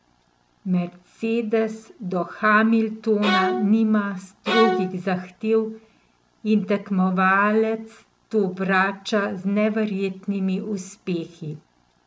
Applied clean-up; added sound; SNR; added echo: none; Bowed string instrument; 1 dB; none.